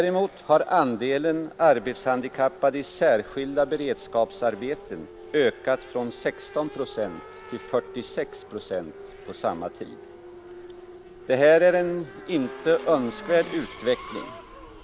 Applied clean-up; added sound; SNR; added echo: none; Race car, auto racing / Accelerating, revving, vroom; 17 dB; none.